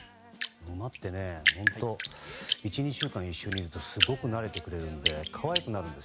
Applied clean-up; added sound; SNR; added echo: none; Drip; -2 dB; none.